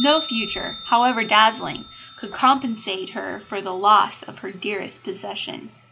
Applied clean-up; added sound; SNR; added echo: none; Bell; 13 dB; none.